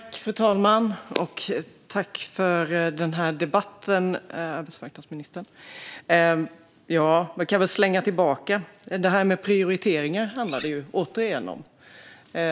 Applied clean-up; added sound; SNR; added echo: none; Cutlery, silverware; 15 dB; none.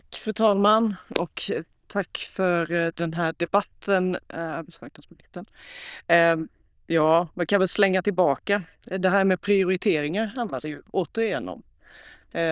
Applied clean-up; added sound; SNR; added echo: neural diffusion model UNIVERSE++.